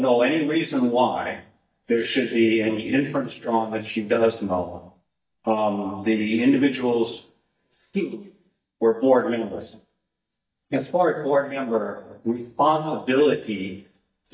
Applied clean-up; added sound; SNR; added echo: neural mask model DeepFilterNet 3.